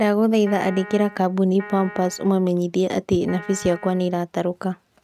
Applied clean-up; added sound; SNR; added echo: neural mask model RNNoise.